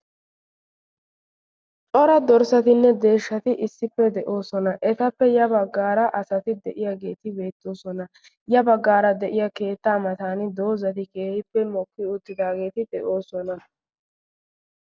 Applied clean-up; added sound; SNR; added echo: none; none; none; none.